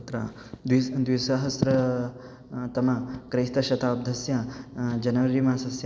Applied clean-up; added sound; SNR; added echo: none; none; none; none.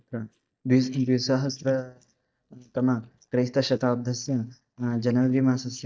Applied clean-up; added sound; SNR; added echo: neural mask model DeepFilterNet 3.